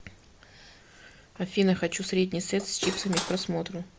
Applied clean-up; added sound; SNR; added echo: none; Cutlery, silverware / Dishes, pots, and pans; 4 dB; none.